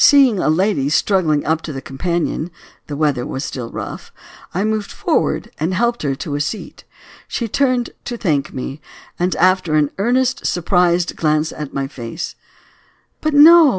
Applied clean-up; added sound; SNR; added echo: none; none; none; none.